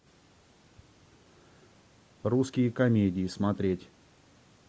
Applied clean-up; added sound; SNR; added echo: none; none; none; none.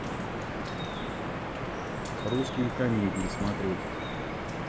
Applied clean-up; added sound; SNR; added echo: none; Drip; 0 dB; none.